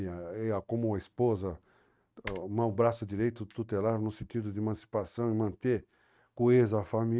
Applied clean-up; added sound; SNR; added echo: neural mask model RNNoise.